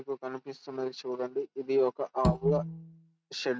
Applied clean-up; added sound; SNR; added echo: neural mask model RNNoise.